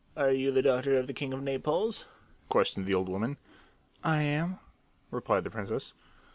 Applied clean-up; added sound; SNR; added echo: none; none; none; none.